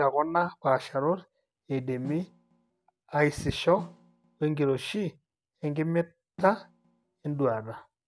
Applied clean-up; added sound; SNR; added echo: none; Snare drum; 18 dB; none.